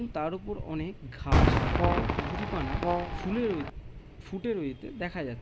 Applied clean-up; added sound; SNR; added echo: none; Brass instrument + Cheering / Fireworks; -4 dB; none.